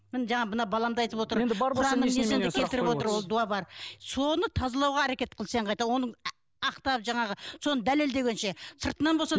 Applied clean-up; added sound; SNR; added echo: none; none; none; none.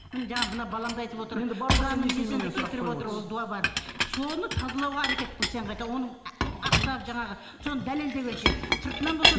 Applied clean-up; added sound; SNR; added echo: none; Chink, clink; -1 dB; reverberation time 3.0 s.